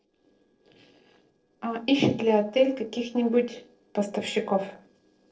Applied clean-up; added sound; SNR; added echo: neural separator model SepFormer DNS4.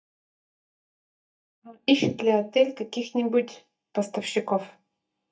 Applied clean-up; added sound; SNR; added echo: neural mask model DeepFilterNet 3.